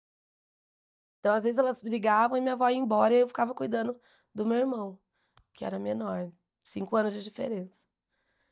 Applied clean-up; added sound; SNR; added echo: neural mask model DeepFilterNet 3.